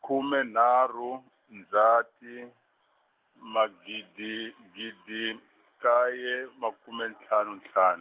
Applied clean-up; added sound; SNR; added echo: none; none; none; none.